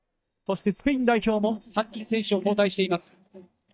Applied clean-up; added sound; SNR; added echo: neural mask model DeepFilterNet 3.